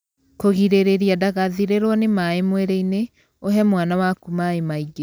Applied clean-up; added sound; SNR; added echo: none; none; none; none.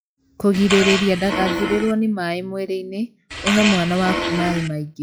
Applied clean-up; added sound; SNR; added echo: classical method log-MMSE.